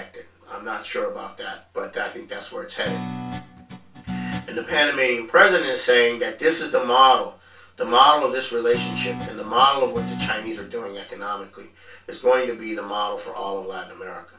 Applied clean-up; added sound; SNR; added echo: none; Guitar; 10 dB; reverberation time 0.2 s.